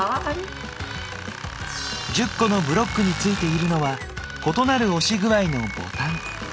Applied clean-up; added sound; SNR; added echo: none; Tools; 11 dB; none.